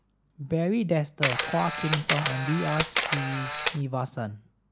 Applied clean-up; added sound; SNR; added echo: none; Camera; -2 dB; none.